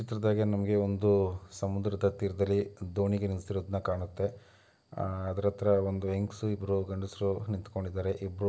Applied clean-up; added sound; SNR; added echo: none; none; none; none.